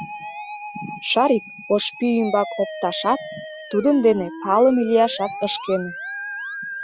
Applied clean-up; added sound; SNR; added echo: classical method log-MMSE.